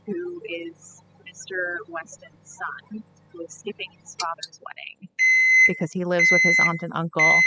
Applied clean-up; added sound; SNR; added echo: classical method spectral subtraction.